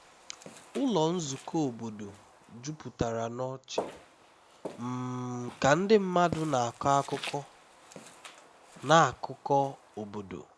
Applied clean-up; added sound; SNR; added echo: none; Walk, footsteps; 16 dB; none.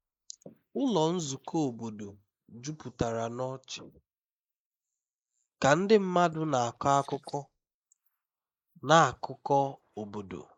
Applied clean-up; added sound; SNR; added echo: neural mask model Resemble Enhance denoiser.